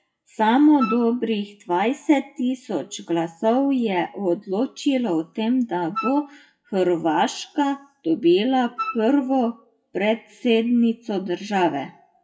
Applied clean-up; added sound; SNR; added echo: classical method WPE with log-MMSE.